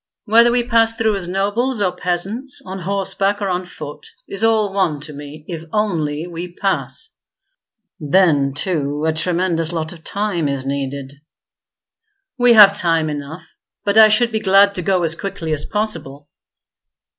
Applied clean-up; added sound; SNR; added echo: none; none; none; none.